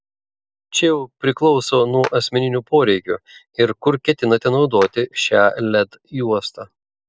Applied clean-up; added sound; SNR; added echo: none; Clapping; 18 dB; none.